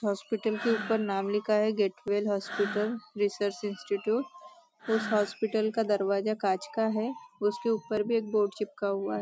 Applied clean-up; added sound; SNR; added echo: none; Breathing; 13 dB; none.